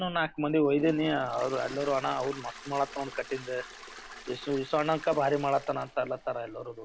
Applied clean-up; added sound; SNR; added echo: none; Toilet flush; 16 dB; none.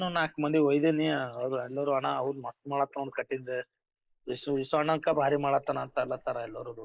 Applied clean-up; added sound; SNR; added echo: neural mask model Resemble Enhance denoiser.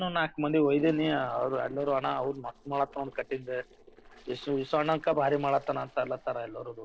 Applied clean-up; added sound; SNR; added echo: neural separator model SepFormer DNS4.